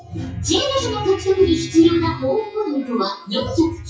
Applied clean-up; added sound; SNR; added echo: classical method WPE with log-MMSE.